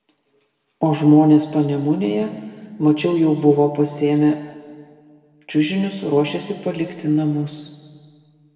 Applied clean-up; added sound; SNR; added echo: none; none; none; reverberation time 1.7 s.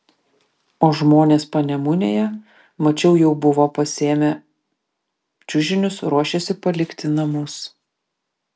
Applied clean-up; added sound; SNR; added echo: none; none; none; none.